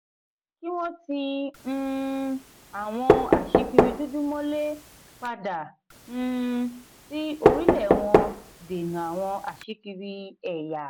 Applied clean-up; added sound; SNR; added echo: none; Knock; -5 dB; none.